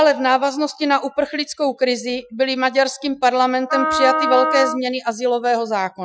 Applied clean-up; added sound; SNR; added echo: classical method Wiener filter.